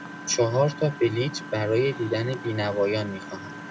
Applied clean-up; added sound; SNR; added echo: none; Engine; 13 dB; none.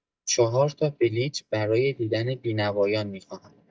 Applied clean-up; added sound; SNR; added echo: neural mask model DeepFilterNet 3.